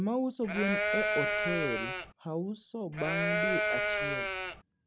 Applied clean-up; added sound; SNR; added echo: none; Livestock, farm animals, working animals; -4 dB; none.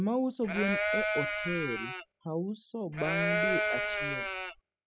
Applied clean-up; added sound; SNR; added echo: classical method spectral subtraction.